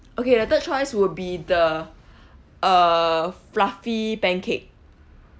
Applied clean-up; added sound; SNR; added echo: none; none; none; none.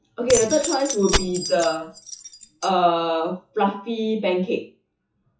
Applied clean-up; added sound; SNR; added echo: classical method WPE with log-MMSE.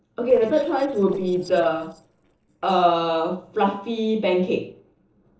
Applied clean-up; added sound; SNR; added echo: neural separator model SepFormer DNS4.